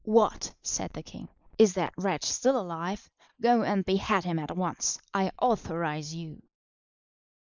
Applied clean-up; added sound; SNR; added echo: neural mask model Resemble Enhance denoiser.